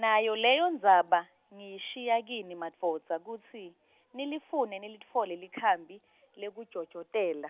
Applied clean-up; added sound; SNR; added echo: none; none; none; none.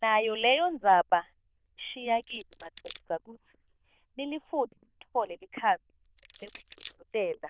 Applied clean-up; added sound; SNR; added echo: neural diffusion model UNIVERSE++.